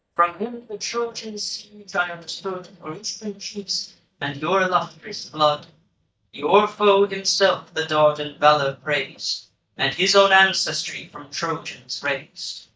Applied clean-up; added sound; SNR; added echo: neural mask model DeepFilterNet 3.